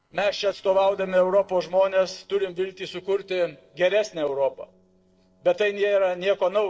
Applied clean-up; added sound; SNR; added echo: neural separator model SepFormer DNS4.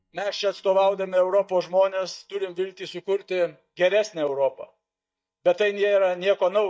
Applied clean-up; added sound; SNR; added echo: neural mask model DeepFilterNet 3.